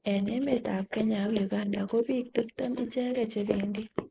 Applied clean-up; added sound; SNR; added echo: neural mask model Resemble Enhance denoiser.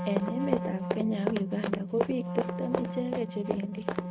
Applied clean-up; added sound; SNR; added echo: neural mask model RNNoise.